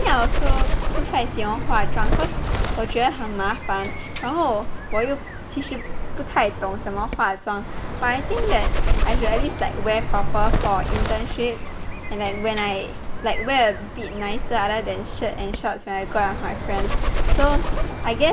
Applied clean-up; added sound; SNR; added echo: none; Bird; -3 dB; none.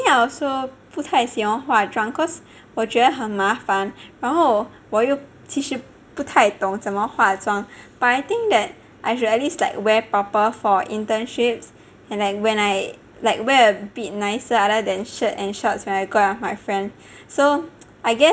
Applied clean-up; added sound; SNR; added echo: none; none; none; none.